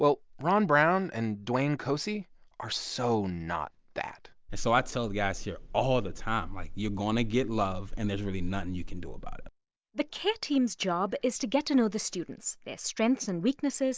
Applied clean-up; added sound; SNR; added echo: none; none; none; none.